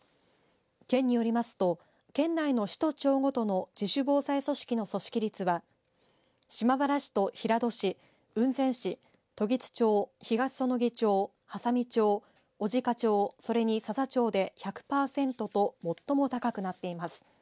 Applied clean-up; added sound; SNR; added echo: none; none; none; none.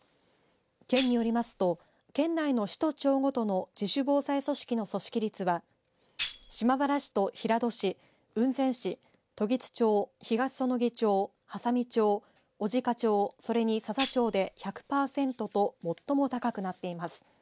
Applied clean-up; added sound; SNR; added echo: none; Tambourine; 12 dB; none.